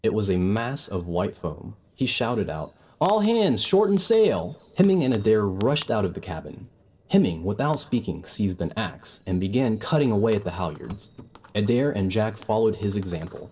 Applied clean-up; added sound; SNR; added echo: neural separator model SepFormer DNS4.